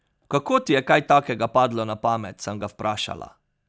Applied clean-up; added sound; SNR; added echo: none; none; none; none.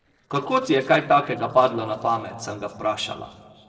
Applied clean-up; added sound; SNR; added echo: neural separator model SepFormer DNS4.